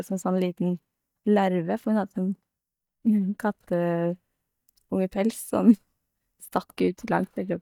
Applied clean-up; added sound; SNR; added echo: neural mask model DeepFilterNet 3.